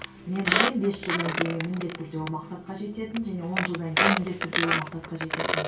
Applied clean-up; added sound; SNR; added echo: none; Squeak; -1 dB; reverberation time 0.2 s.